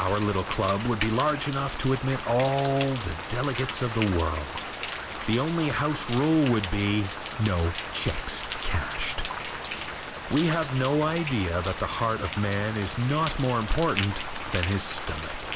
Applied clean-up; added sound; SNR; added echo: none; Rain; 8 dB; none.